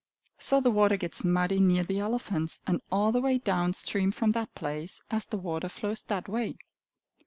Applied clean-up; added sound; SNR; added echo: none; none; none; none.